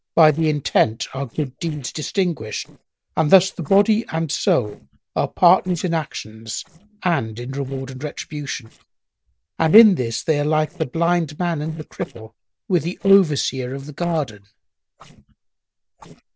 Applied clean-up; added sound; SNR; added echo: neural separator model SepFormer DNS4.